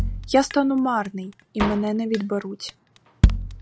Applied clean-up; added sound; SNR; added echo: none; Drum kit; 2 dB; none.